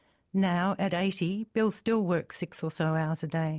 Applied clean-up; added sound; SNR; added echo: none; none; none; none.